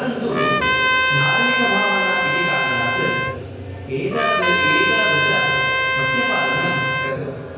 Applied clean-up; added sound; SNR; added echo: none; Trumpet; -5 dB; reverberation time 1.1 s.